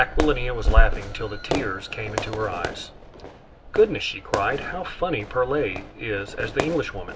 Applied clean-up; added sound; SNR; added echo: none; Fireworks; 10 dB; none.